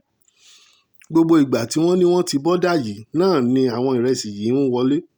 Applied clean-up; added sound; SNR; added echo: none; none; none; none.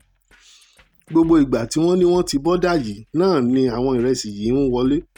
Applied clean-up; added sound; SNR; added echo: neural mask model RNNoise.